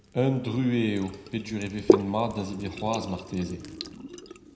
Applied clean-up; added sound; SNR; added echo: none; Trickle, dribble / Sink (filling or washing); 2 dB; reverberation time 0.8 s.